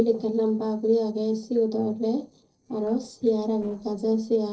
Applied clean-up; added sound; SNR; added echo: neural separator model SepFormer DNS4.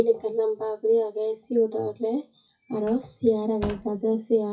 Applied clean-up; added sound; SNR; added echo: classical method WPE with log-MMSE.